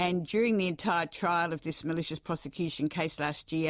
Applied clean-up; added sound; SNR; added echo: none; none; none; none.